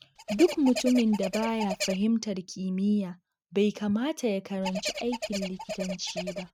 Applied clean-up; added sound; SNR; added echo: neural mask model RNNoise.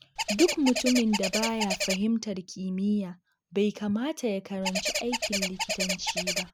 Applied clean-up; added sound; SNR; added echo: none; Bird; 2 dB; none.